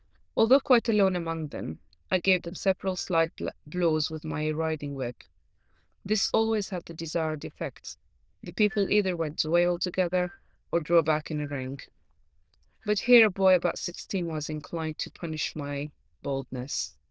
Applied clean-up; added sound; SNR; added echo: neural diffusion model UNIVERSE++.